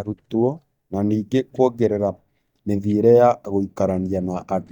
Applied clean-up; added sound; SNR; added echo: neural mask model DeepFilterNet 3.